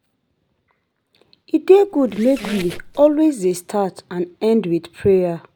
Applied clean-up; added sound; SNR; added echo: none; Squeak; 15 dB; none.